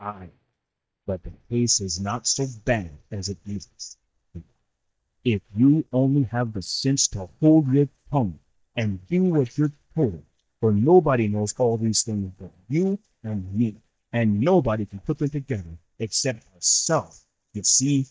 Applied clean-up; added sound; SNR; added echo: neural mask model DeepFilterNet 3.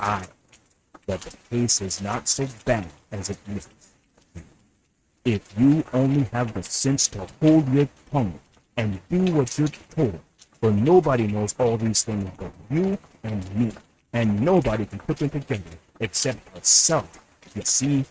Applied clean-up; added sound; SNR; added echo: neural mask model RNNoise.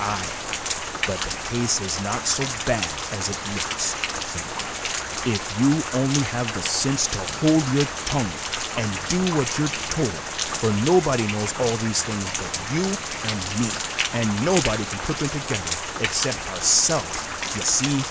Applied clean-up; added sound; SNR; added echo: none; Rain; 4 dB; none.